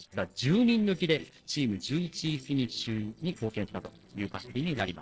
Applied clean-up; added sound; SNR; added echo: neural separator model SepFormer DNS4.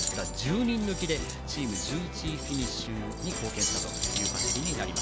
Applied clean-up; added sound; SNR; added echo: none; Cutlery, silverware; 3 dB; none.